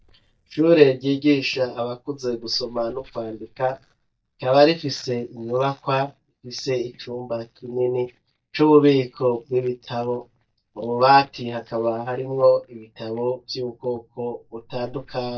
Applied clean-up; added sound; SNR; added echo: neural mask model DeepFilterNet 3.